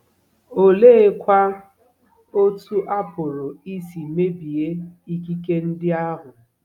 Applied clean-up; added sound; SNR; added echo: none; none; none; none.